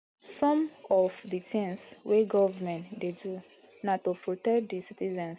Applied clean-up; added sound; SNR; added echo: none; none; none; none.